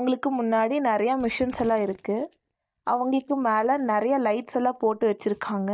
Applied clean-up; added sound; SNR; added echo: neural mask model DeepFilterNet 3.